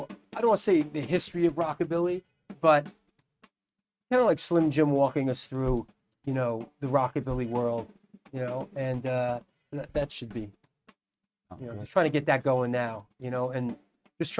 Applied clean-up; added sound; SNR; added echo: neural mask model RNNoise.